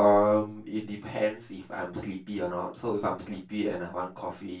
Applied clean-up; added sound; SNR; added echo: none; none; none; reverberation time 0.2 s.